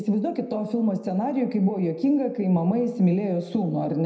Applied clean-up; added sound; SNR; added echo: none; none; none; reverberation time 0.7 s.